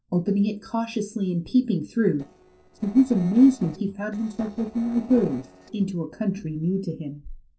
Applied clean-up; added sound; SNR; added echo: neural separator model SepFormer DNS4.